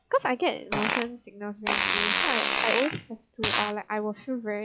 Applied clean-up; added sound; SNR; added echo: classical method log-MMSE.